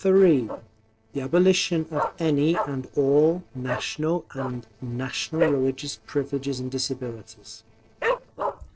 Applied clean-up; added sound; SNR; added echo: neural separator model SepFormer DNS4.